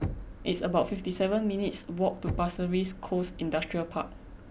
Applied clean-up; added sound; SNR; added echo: none; Knock; 11 dB; none.